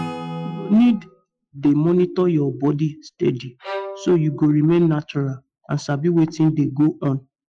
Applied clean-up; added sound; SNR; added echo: classical method Wiener filter.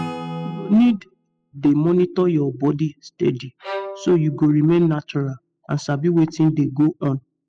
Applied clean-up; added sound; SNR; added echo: classical method spectral subtraction.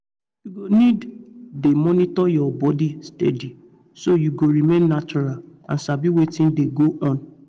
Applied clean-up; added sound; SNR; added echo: none; none; none; none.